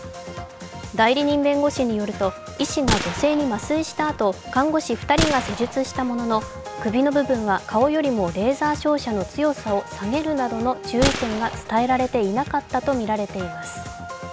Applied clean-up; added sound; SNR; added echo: none; Gunshot, gunfire; 6 dB; none.